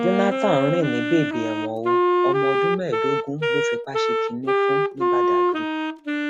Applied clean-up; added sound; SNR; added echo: none; Wind instrument, woodwind instrument; -4 dB; none.